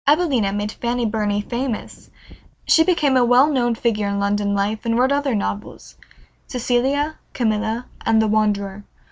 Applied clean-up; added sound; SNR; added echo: neural mask model DeepFilterNet 3.